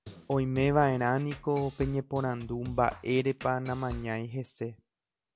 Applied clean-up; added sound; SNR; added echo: none; Drum kit; 15 dB; none.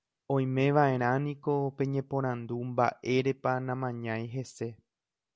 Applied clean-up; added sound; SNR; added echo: none; none; none; none.